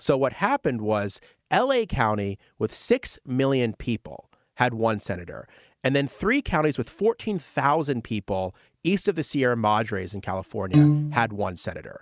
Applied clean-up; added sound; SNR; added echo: neural mask model RNNoise.